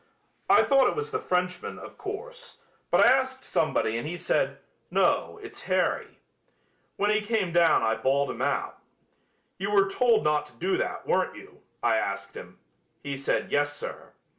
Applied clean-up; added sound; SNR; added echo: none; none; none; none.